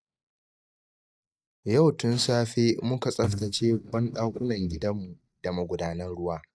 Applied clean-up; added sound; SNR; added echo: neural mask model DeepFilterNet 3.